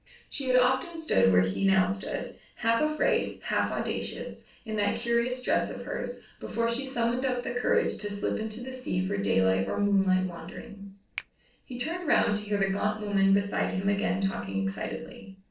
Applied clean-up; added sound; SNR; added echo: neural separator model SepFormer DNS4.